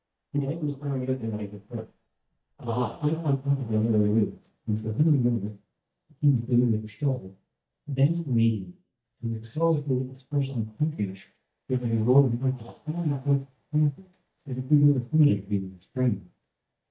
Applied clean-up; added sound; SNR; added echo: neural mask model DeepFilterNet 3.